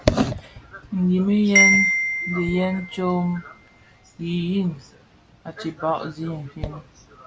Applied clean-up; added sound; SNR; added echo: none; Marimba, xylophone; 0 dB; none.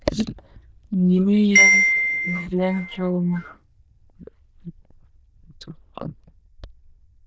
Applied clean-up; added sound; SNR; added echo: neural diffusion model UNIVERSE++.